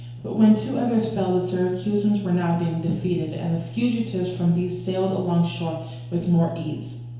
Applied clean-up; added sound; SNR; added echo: none; none; none; reverberation time 1.0 s.